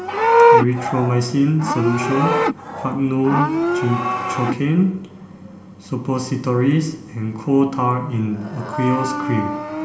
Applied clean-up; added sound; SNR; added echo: none; Livestock, farm animals, working animals; 1 dB; reverberation time 1.3 s.